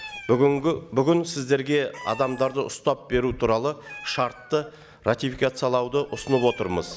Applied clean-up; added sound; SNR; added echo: none; Meow; 20 dB; none.